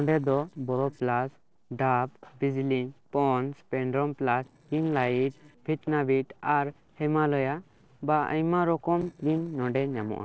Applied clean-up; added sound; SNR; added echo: neural separator model SepFormer DNS4.